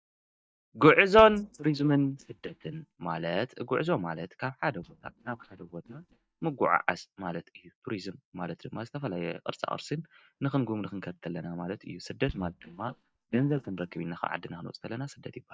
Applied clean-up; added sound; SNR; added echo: neural mask model DeepFilterNet 3.